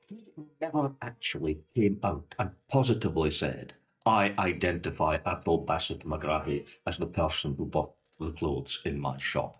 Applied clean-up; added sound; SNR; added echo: neural mask model DeepFilterNet 3.